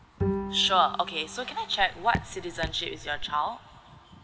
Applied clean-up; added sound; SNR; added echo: none; Raindrop / Drip + Bowed string instrument; 6 dB; none.